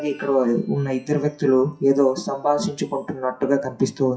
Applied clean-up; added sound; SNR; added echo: classical method WPE with log-MMSE.